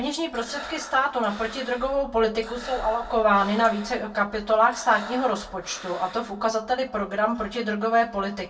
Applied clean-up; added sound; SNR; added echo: none; Breathing; 16 dB; reverberation time 0.2 s.